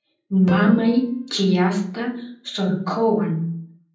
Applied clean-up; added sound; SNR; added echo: none; Piano; 19 dB; reverberation time 0.6 s.